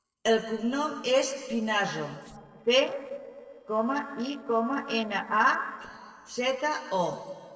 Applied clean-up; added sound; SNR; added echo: neural separator model SepFormer DNS4.